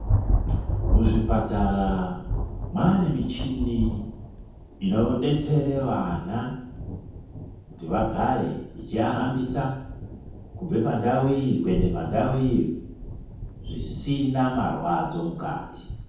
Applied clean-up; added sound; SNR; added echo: none; Thunder; 4 dB; reverberation time 0.9 s.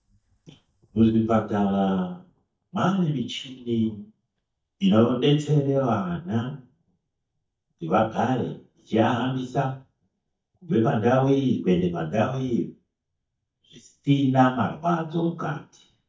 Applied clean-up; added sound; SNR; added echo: neural mask model DeepFilterNet 3.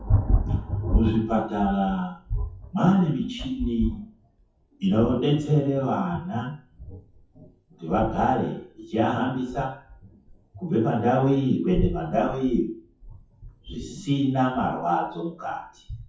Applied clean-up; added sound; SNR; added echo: classical method WPE with log-MMSE.